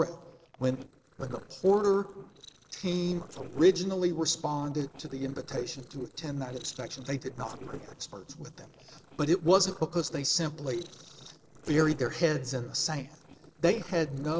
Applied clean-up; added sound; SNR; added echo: neural separator model SepFormer DNS4.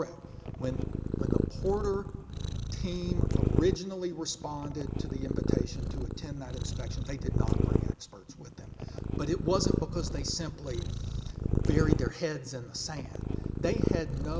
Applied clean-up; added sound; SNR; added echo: none; Purr; -4 dB; none.